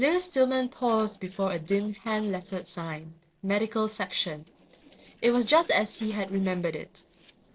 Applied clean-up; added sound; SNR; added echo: neural separator model SepFormer DNS4.